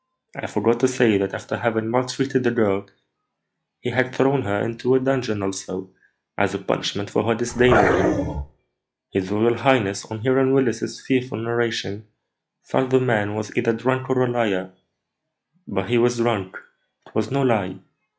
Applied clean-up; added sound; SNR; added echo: classical method log-MMSE.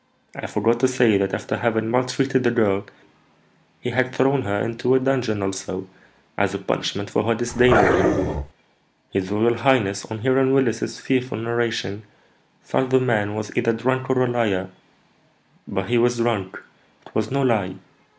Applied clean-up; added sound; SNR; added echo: none; Growling; -3 dB; none.